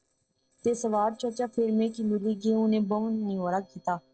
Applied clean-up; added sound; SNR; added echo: neural separator model SepFormer DNS4.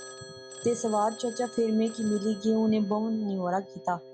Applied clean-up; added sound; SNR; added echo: none; Wind instrument, woodwind instrument + Telephone; 16 dB; none.